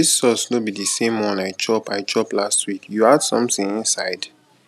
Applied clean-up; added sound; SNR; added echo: none; none; none; none.